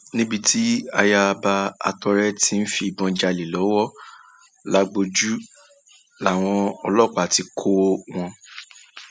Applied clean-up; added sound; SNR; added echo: none; none; none; none.